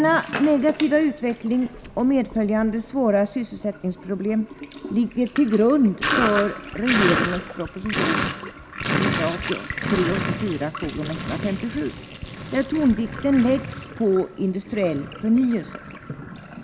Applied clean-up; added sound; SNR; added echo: none; Sink (filling or washing); 7 dB; none.